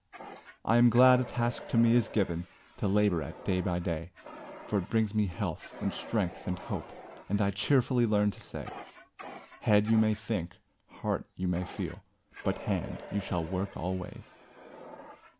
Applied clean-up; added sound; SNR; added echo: none; Fire; 17 dB; none.